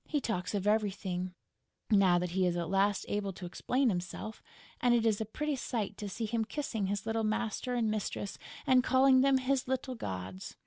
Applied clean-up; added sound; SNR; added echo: none; none; none; none.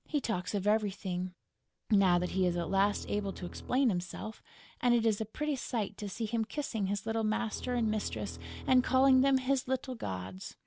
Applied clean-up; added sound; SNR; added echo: none; Bowed string instrument; 15 dB; none.